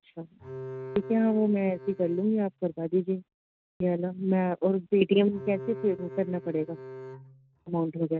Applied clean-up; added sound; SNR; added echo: neural mask model RNNoise.